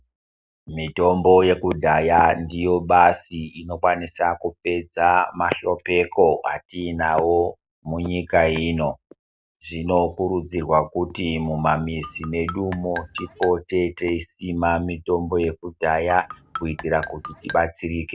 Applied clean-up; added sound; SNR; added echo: none; Marimba, xylophone; 14 dB; none.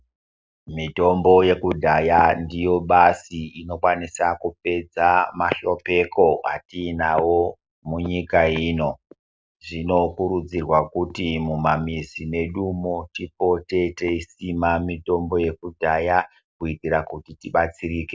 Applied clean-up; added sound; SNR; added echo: none; none; none; none.